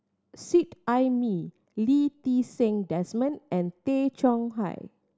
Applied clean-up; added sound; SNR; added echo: none; none; none; none.